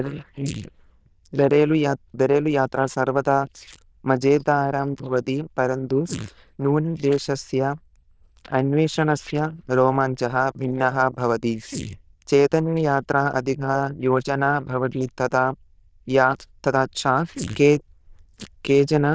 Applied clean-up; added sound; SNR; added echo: neural diffusion model UNIVERSE++.